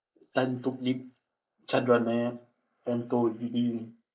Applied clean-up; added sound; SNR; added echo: neural mask model Resemble Enhance denoiser.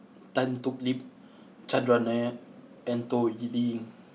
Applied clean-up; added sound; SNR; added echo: none; none; none; none.